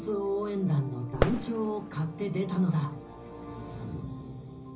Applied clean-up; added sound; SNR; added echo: none; Fireworks; 4 dB; reverberation time 0.5 s.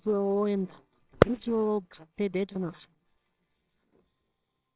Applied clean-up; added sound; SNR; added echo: neural separator model SepFormer WHAMR!.